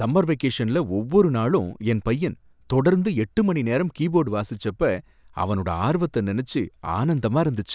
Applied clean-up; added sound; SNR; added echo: none; none; none; none.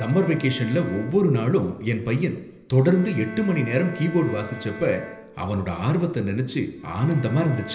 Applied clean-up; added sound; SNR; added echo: none; Bowed string instrument; 18 dB; reverberation time 0.8 s.